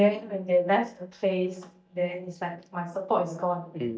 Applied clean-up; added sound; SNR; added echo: neural mask model DeepFilterNet 3.